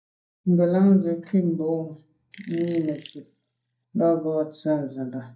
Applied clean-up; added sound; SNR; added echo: neural mask model DeepFilterNet 3.